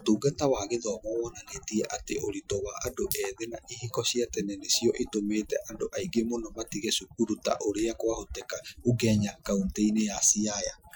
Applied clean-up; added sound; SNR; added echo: classical method Wiener filter.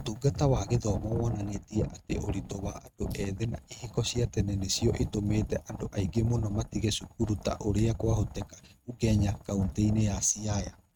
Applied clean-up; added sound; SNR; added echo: neural mask model RNNoise.